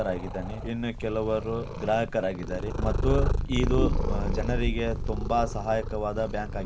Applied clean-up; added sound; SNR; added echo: none; Purr; 0 dB; none.